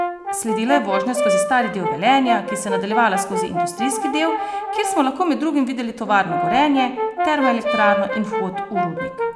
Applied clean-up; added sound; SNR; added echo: none; Brass instrument; 2 dB; none.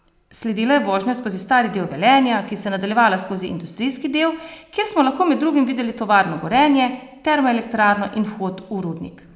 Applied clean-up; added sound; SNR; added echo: none; none; none; none.